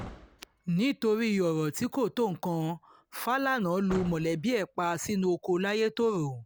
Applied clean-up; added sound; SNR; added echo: none; Slam / Car; 20 dB; none.